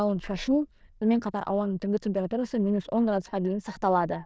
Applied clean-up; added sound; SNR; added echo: neural diffusion model UNIVERSE++.